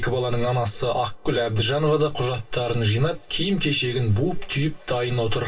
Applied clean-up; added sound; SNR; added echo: none; none; none; reverberation time 0.1 s.